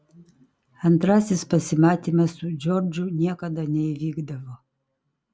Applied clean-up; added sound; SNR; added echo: none; none; none; none.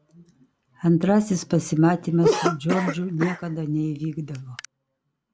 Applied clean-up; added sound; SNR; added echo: none; Cough; 5 dB; none.